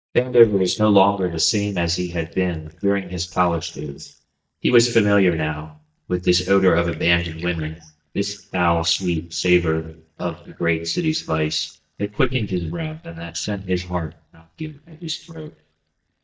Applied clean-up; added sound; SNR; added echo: neural mask model DeepFilterNet 3.